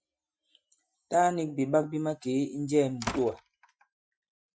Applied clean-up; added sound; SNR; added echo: classical method Wiener filter.